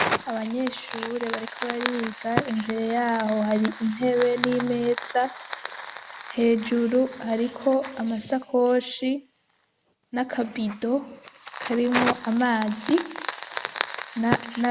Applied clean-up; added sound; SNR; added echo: none; Fire; 8 dB; none.